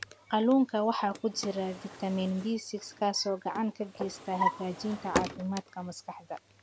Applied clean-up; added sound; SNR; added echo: none; Drawer open or close; 8 dB; none.